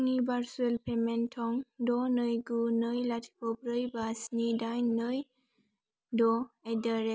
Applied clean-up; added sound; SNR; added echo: none; none; none; none.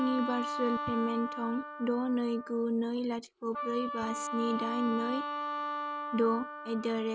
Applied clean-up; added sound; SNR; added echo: none; Wind instrument, woodwind instrument; 5 dB; none.